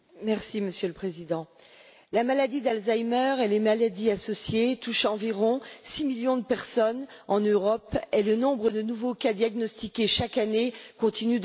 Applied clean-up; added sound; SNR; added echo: none; none; none; none.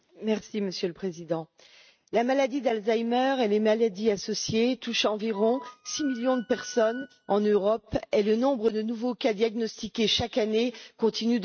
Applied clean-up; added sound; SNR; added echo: neural mask model RNNoise.